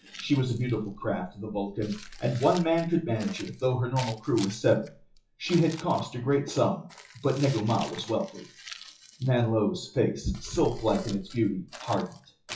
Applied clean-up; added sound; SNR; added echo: classical method WPE with log-MMSE.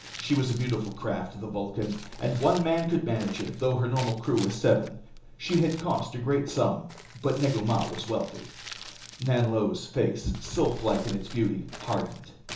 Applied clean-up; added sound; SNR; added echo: none; Crumpling, crinkling; 17 dB; reverberation time 1.2 s.